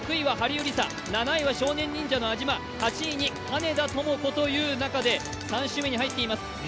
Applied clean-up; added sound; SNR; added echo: none; Fart; 18 dB; none.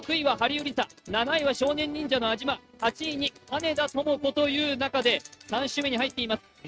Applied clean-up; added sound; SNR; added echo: neural mask model RNNoise.